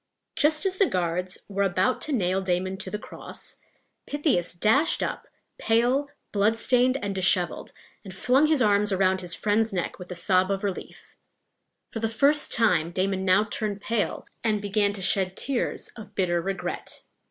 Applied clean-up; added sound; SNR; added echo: none; none; none; none.